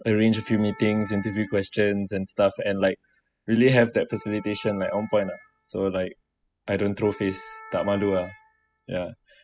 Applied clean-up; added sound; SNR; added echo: classical method spectral subtraction.